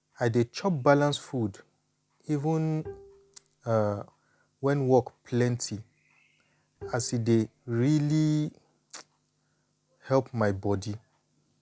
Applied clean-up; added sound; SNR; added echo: none; Bowed string instrument; 18 dB; none.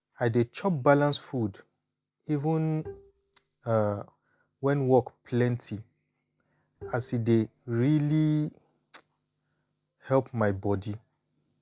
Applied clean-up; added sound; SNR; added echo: neural mask model DeepFilterNet 3.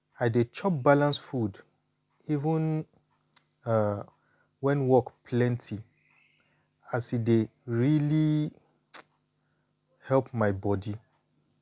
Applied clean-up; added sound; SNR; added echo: none; none; none; none.